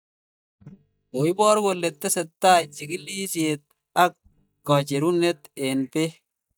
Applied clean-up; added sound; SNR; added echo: neural mask model DeepFilterNet 3.